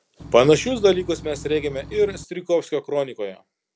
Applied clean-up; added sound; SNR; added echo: none; Engine / Truck / Car; 16 dB; none.